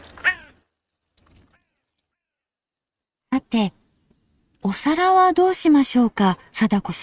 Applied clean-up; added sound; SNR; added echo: neural mask model RNNoise.